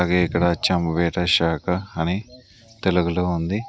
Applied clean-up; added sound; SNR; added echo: none; none; none; none.